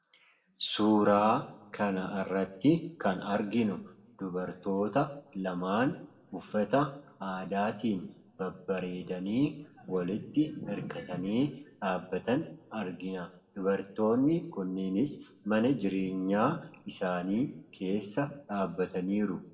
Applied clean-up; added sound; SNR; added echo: none; none; none; reverberation time 0.6 s.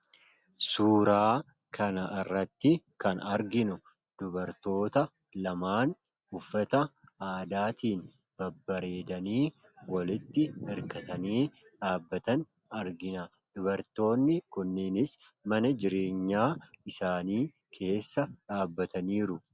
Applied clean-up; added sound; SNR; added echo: none; none; none; none.